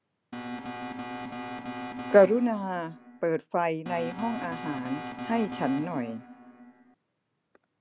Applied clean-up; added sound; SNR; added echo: none; Alarm; 8 dB; none.